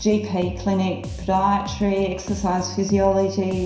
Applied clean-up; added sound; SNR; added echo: none; Bass guitar; 12 dB; reverberation time 0.7 s.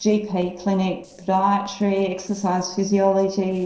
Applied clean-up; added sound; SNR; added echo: neural separator model SepFormer DNS4.